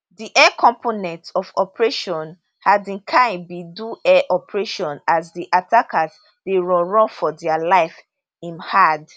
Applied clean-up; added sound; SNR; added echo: none; none; none; none.